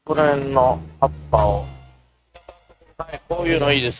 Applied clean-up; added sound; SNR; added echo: neural mask model RNNoise.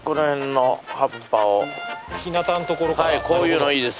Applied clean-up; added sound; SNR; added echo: none; none; none; none.